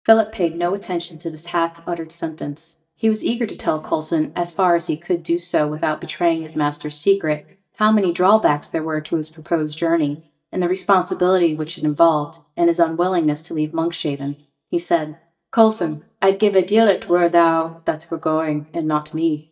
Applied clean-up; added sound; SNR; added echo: neural mask model DeepFilterNet 3.